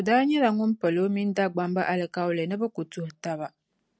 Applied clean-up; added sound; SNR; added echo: none; none; none; none.